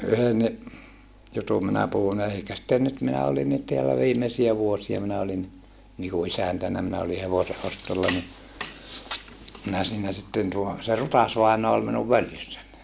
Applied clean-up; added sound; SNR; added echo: none; none; none; none.